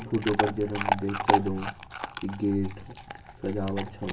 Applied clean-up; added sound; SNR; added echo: none; Chewing, mastication / Dog; 2 dB; reverberation time 0.2 s.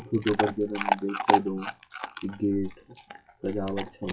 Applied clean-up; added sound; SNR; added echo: classical method WPE with log-MMSE.